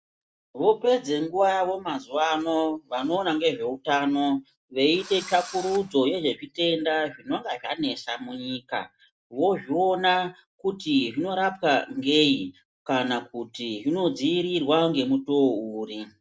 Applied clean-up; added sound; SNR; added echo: none; Engine / Drill; 17 dB; none.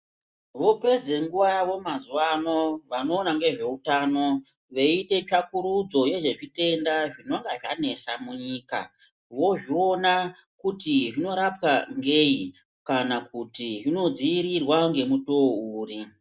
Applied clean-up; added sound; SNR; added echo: none; none; none; none.